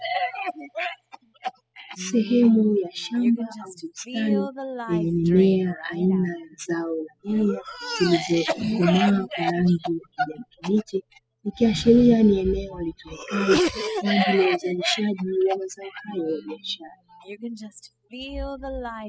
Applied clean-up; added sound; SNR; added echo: classical method spectral subtraction.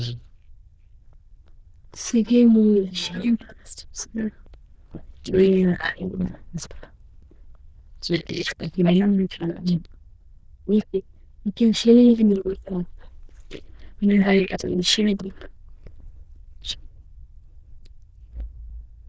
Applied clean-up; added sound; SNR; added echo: neural diffusion model UNIVERSE++.